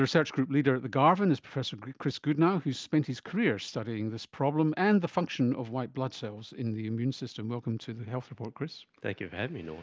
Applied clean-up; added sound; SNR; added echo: none; none; none; none.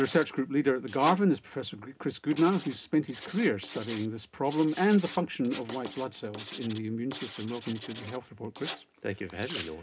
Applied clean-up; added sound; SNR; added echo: none; Writing; 12 dB; reverberation time 0.3 s.